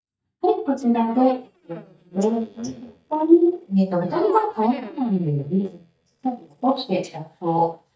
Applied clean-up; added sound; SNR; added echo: neural mask model DeepFilterNet 3.